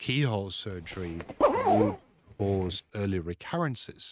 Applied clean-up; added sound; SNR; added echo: neural mask model RNNoise.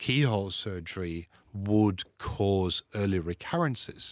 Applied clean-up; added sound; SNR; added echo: none; none; none; none.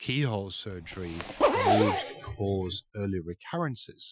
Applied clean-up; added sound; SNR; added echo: classical method Wiener filter.